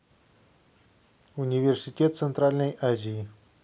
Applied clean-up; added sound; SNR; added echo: none; none; none; none.